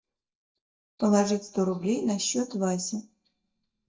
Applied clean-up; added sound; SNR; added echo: neural mask model DeepFilterNet 3.